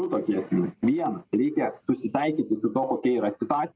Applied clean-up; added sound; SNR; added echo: none; none; none; none.